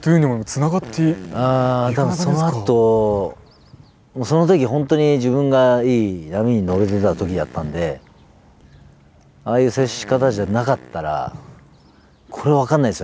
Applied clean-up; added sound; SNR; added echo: none; Fart; 18 dB; none.